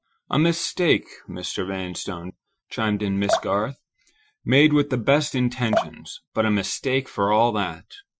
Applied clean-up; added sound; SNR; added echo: classical method Wiener filter.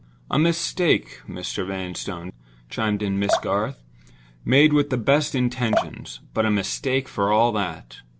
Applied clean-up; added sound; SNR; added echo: none; Drip; 8 dB; none.